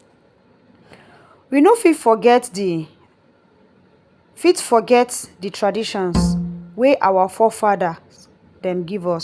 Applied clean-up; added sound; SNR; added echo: none; Bowed string instrument; 4 dB; none.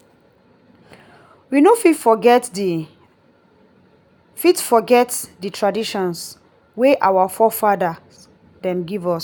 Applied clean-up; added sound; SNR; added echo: none; none; none; none.